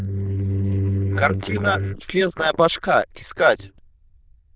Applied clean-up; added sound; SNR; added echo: neural diffusion model UNIVERSE++.